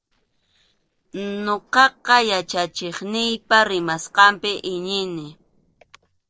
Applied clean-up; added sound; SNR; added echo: neural separator model SepFormer DNS4.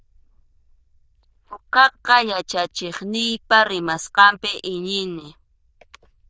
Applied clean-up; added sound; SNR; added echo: neural diffusion model UNIVERSE++.